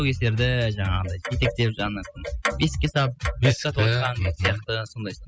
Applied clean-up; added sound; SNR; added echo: classical method spectral subtraction.